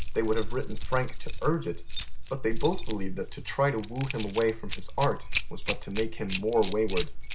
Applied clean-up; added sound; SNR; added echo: none; Keys jangling; -1 dB; none.